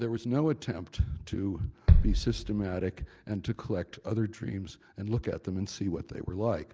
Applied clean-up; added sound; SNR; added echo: none; Bass drum; -2 dB; none.